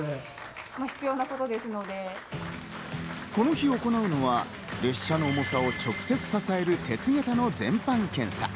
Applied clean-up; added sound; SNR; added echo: none; Applause; 15 dB; none.